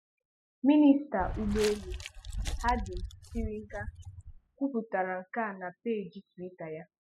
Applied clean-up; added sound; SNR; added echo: classical method spectral subtraction.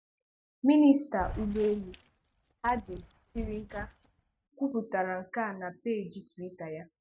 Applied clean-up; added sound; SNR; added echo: neural mask model RNNoise.